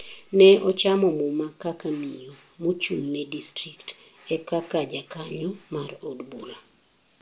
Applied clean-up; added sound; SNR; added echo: none; none; none; none.